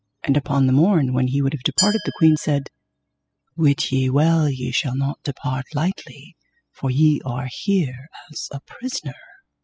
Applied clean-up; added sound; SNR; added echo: classical method spectral subtraction.